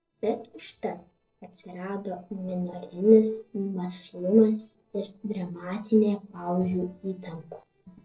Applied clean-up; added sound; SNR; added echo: neural separator model SepFormer DNS4.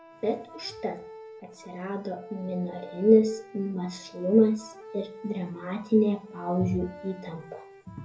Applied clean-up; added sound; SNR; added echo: none; Accordion; 19 dB; reverberation time 0.3 s.